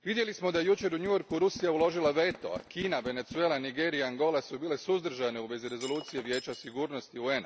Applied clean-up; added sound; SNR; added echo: none; Shatter + Tools; 17 dB; none.